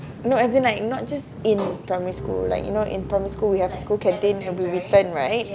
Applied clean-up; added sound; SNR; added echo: none; Bowed string instrument; 15 dB; none.